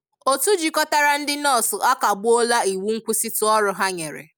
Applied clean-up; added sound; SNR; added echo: none; none; none; none.